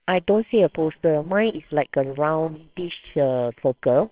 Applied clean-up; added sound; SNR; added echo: neural separator model SepFormer WHAMR!.